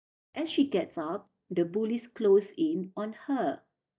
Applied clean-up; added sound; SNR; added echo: neural mask model DeepFilterNet 3.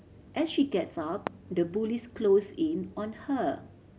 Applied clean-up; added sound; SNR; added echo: none; Fireworks; 18 dB; none.